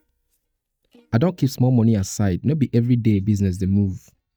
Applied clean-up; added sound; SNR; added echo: neural mask model DeepFilterNet 3.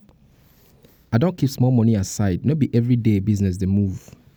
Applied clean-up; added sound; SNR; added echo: none; none; none; none.